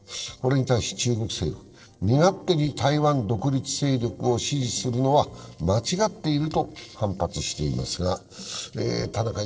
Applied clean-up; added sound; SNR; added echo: neural separator model SepFormer DNS4.